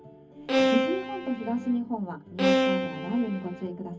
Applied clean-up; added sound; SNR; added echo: none; Bowed string instrument; -3 dB; reverberation time 0.3 s.